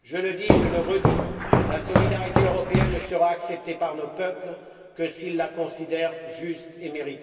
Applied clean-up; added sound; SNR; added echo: none; Walk, footsteps; -5 dB; reverberation time 2.9 s.